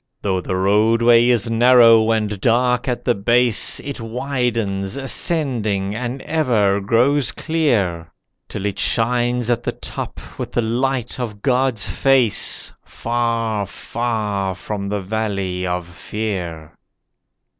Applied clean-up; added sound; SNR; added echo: none; none; none; none.